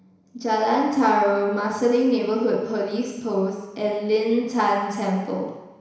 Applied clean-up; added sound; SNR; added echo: none; none; none; reverberation time 1.0 s.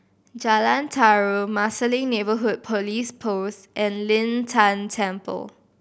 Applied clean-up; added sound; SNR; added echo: none; none; none; none.